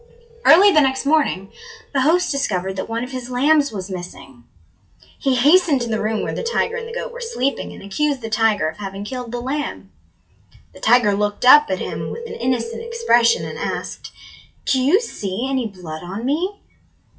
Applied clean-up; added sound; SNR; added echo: classical method WPE with log-MMSE.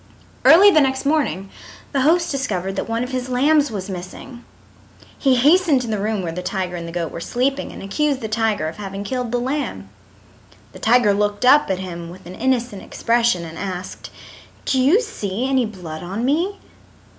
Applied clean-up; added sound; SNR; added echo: none; none; none; none.